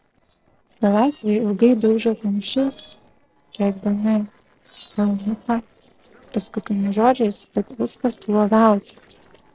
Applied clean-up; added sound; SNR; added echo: neural separator model SepFormer DNS4.